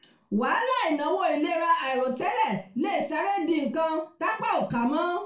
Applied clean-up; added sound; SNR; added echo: none; none; none; reverberation time 0.3 s.